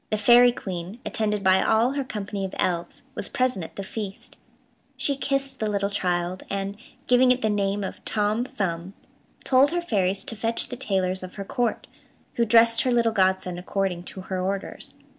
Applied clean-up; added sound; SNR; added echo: none; none; none; none.